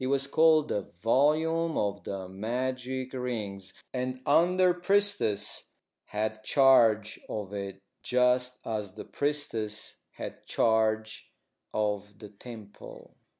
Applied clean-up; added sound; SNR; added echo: none; none; none; none.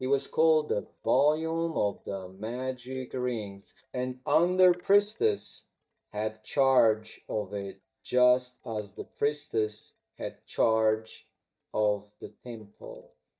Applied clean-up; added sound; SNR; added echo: neural mask model DeepFilterNet 3.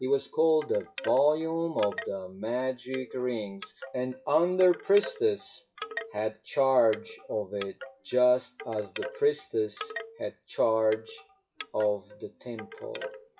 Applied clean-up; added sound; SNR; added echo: classical method WPE with log-MMSE.